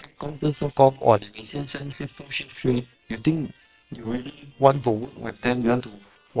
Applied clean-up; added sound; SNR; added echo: neural separator model SepFormer WHAM!.